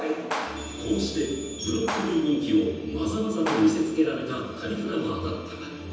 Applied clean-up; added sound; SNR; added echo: none; Clapping; 10 dB; reverberation time 1.1 s.